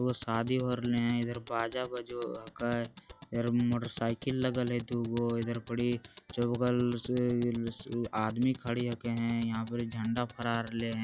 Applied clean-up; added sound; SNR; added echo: classical method log-MMSE.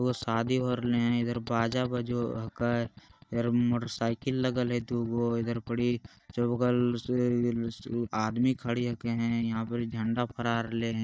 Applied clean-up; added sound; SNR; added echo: neural mask model DeepFilterNet 3.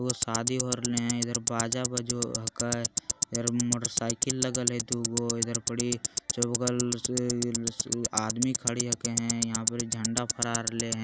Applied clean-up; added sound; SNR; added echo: none; Tick-tock; -1 dB; none.